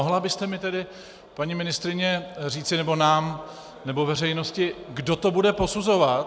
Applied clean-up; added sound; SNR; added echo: none; none; none; none.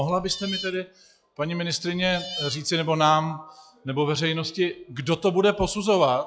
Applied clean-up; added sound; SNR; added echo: classical method log-MMSE.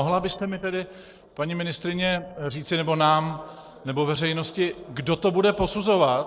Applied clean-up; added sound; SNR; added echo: neural separator model SepFormer DNS4.